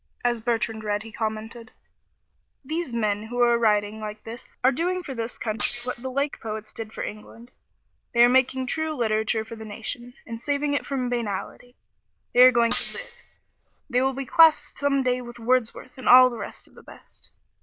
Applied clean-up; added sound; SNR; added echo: neural diffusion model UNIVERSE++.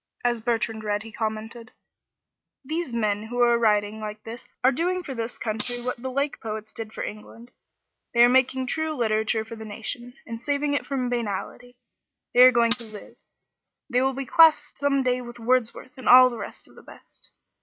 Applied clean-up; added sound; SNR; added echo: neural mask model RNNoise.